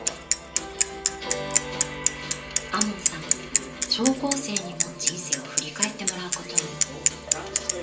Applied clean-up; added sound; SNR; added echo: none; Bicycle; -4 dB; reverberation time 0.3 s.